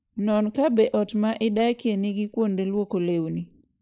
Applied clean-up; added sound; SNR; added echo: neural mask model Resemble Enhance denoiser.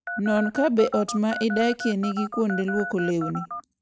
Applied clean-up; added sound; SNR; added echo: neural mask model RNNoise.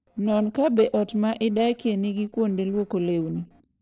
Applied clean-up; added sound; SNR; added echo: neural separator model SepFormer DNS4.